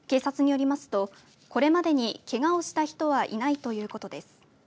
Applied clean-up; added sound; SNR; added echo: none; none; none; none.